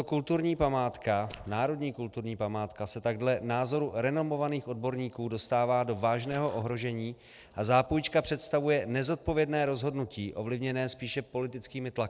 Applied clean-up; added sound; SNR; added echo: neural separator model SepFormer DNS4.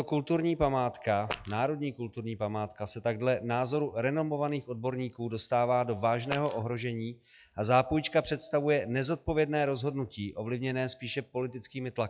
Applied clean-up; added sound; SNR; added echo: classical method log-MMSE.